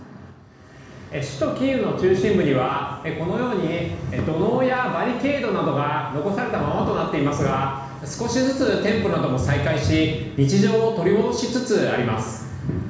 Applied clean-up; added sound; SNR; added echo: none; none; none; reverberation time 1.1 s.